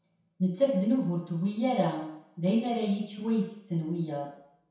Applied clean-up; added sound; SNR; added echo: none; none; none; reverberation time 0.7 s.